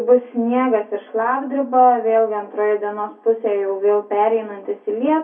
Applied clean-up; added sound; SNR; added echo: none; none; none; reverberation time 0.3 s.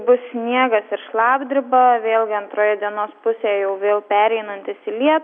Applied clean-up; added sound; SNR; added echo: none; none; none; none.